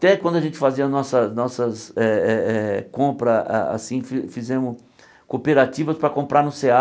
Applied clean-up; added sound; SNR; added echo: none; none; none; none.